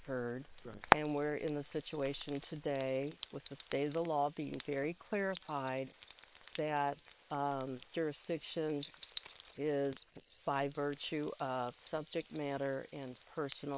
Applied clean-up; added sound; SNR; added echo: neural separator model SepFormer WHAM!.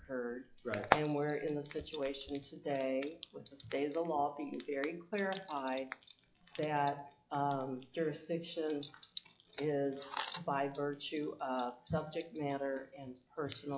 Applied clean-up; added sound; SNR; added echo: classical method log-MMSE.